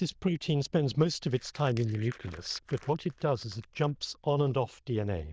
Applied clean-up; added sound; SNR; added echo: neural diffusion model UNIVERSE++.